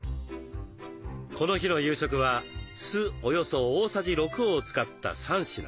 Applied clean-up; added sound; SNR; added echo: none; none; none; none.